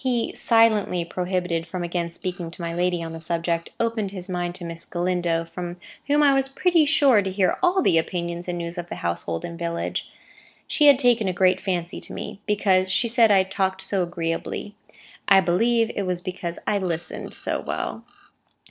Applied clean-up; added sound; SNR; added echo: neural separator model SepFormer DNS4.